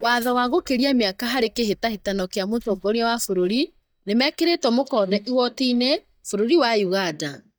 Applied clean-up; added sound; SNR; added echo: neural mask model DeepFilterNet 3.